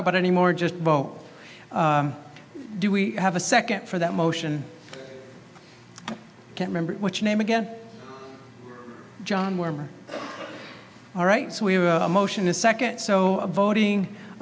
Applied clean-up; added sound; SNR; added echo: none; none; none; none.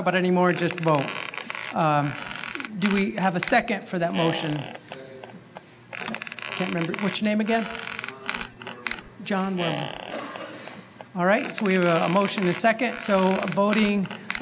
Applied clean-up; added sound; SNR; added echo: none; Squeak; 9 dB; none.